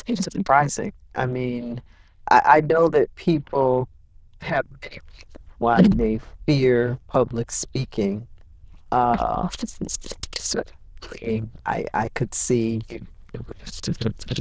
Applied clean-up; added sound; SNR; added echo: neural diffusion model UNIVERSE++.